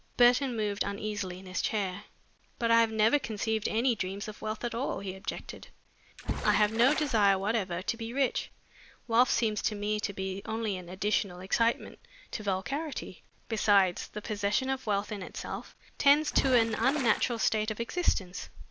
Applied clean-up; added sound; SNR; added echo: none; Water / Splash, splatter; 8 dB; none.